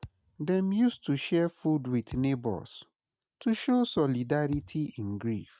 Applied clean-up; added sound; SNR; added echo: neural mask model RNNoise.